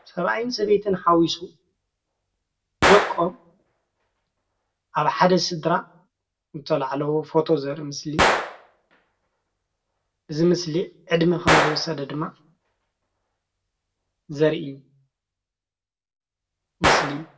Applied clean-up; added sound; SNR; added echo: none; Gunshot, gunfire; 3 dB; reverberation time 0.2 s.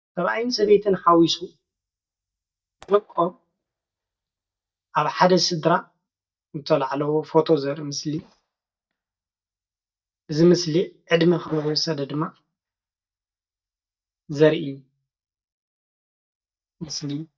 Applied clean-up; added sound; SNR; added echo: neural mask model DeepFilterNet 3.